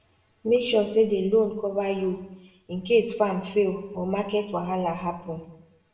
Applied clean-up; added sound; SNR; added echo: none; none; none; reverberation time 0.7 s.